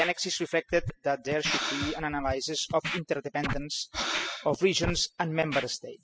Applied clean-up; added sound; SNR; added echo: classical method spectral subtraction.